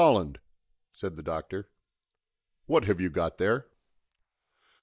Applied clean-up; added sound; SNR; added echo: neural mask model Resemble Enhance denoiser.